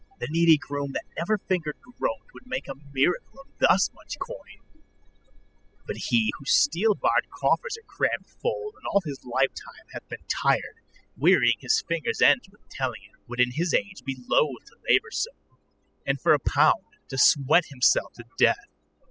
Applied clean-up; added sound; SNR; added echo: classical method spectral subtraction.